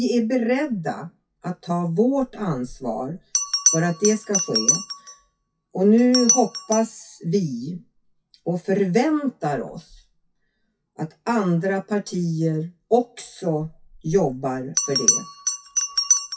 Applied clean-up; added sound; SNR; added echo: classical method WPE with log-MMSE.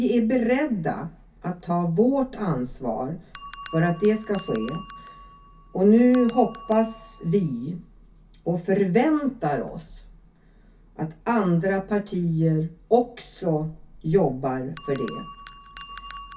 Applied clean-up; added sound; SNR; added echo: none; Bell; 3 dB; reverberation time 0.3 s.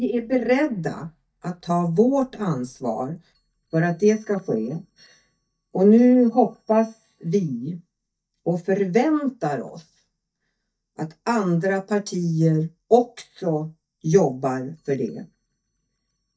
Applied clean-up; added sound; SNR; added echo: neural mask model DeepFilterNet 3.